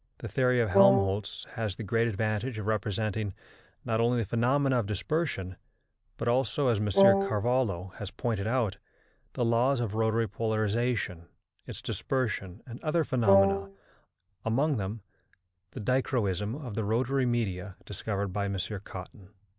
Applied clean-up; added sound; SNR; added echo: none; Wind instrument, woodwind instrument; -4 dB; none.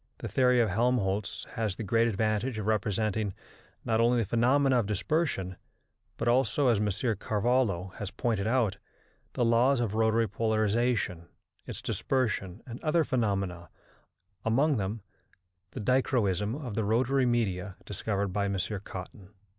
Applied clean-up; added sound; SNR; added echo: none; none; none; none.